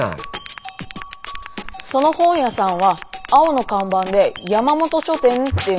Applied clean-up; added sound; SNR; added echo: none; none; none; none.